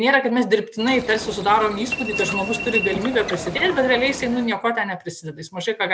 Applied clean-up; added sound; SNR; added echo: none; Subway, metro, underground; 8 dB; none.